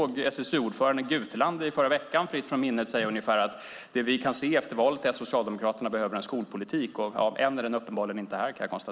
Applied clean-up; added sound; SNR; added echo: none; none; none; none.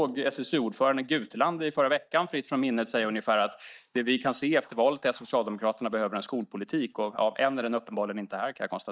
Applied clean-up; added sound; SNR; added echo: neural mask model DeepFilterNet 3.